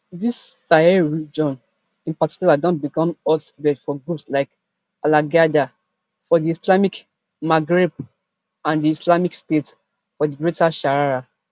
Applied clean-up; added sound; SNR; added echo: none; none; none; none.